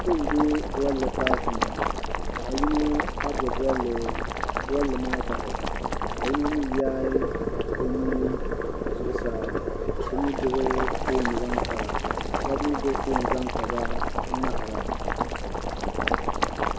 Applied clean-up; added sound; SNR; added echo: none; Boiling; -2 dB; none.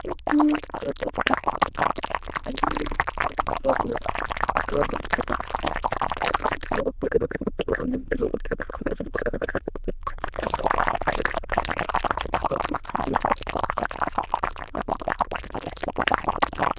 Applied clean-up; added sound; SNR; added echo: neural diffusion model UNIVERSE++.